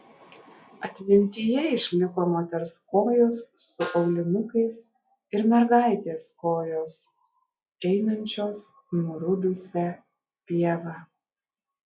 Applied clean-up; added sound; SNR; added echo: classical method log-MMSE.